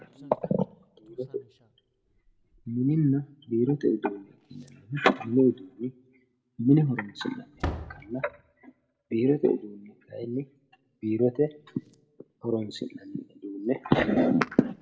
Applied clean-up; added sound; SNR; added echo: none; Slam; 19 dB; reverberation time 0.5 s.